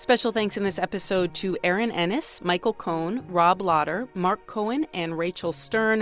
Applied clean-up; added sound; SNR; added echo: none; none; none; none.